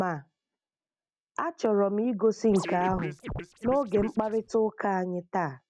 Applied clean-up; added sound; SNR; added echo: none; Scratching (performance technique); 9 dB; none.